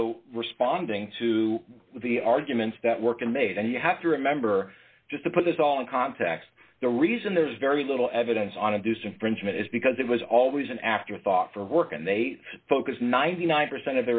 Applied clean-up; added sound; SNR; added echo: none; none; none; none.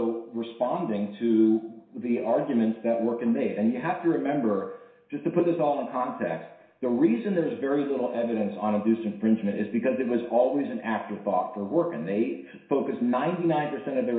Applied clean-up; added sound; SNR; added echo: none; none; none; reverberation time 0.7 s.